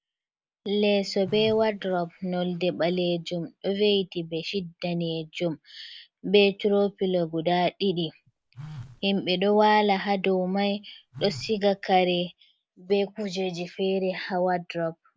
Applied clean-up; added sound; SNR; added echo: none; Telephone; 19 dB; none.